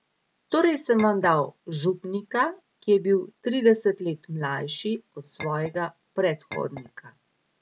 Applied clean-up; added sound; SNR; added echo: none; Chink, clink; 18 dB; none.